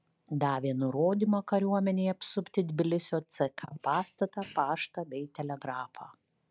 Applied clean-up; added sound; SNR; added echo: none; none; none; none.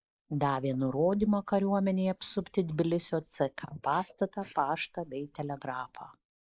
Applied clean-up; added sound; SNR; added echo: neural mask model Resemble Enhance denoiser.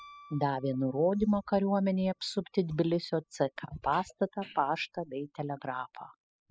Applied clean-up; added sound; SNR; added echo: classical method spectral subtraction.